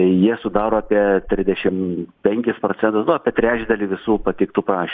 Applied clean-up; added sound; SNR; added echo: neural mask model Resemble Enhance denoiser.